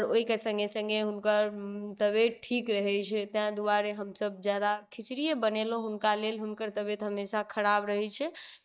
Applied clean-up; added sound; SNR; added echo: neural mask model DeepFilterNet 3.